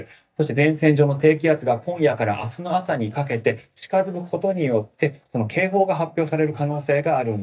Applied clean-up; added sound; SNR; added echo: neural mask model DeepFilterNet 3.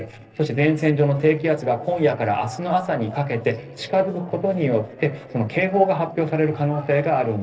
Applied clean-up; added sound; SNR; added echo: neural separator model SepFormer DNS4.